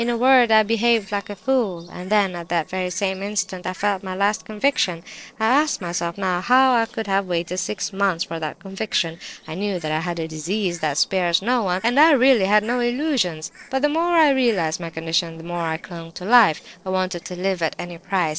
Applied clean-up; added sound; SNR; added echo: neural separator model SepFormer DNS4.